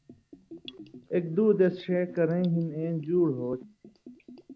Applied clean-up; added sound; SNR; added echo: none; Bathtub (filling or washing) / Gurgling; 19 dB; none.